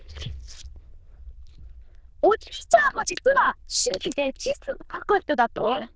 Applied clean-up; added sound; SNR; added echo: neural diffusion model UNIVERSE++.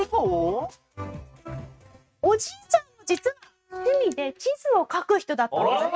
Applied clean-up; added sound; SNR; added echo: neural mask model RNNoise.